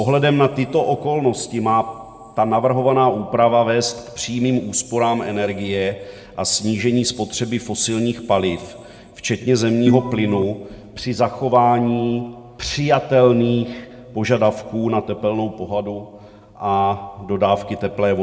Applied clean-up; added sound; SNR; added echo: none; Organ; 3 dB; reverberation time 1.5 s.